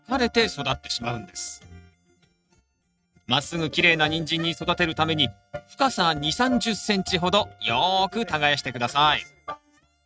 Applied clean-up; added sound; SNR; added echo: neural mask model RNNoise.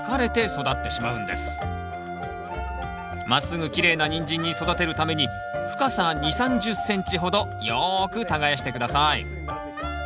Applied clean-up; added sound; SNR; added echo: none; Wind instrument, woodwind instrument; 10 dB; none.